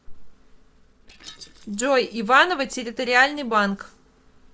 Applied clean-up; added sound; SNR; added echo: neural separator model SepFormer DNS4.